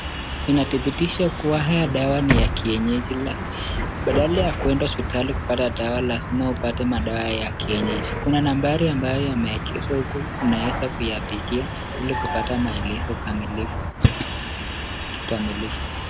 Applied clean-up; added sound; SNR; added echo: none; Bus; 2 dB; none.